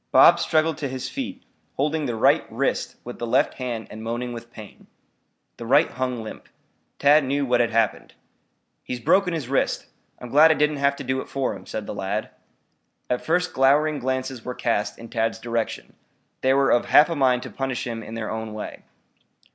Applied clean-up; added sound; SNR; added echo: none; none; none; none.